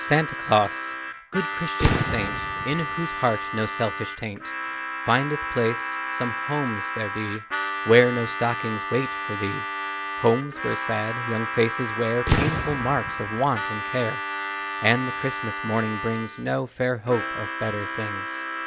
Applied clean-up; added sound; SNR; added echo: none; Fireworks + Harmonica; 3 dB; none.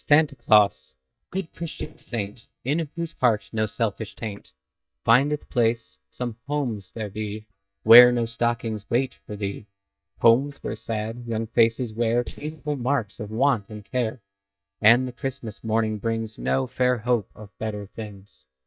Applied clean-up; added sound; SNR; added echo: neural mask model DeepFilterNet 3.